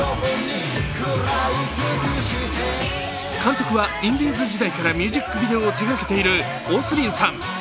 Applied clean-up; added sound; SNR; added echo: none; none; none; none.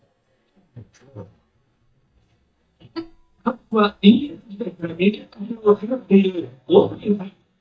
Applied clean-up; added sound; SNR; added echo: neural mask model DeepFilterNet 3.